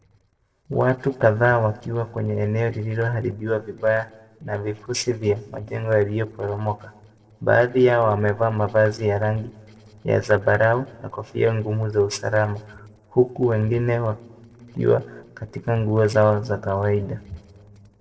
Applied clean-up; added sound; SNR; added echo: neural separator model SepFormer DNS4.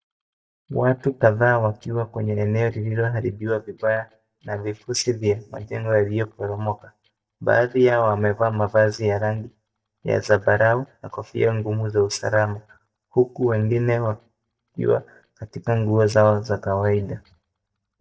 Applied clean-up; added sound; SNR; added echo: neural mask model DeepFilterNet 3.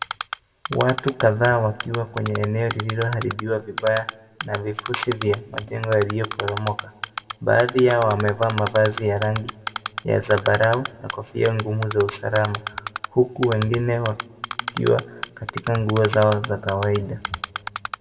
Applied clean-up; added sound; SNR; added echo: none; Typing; 9 dB; reverberation time 1.1 s.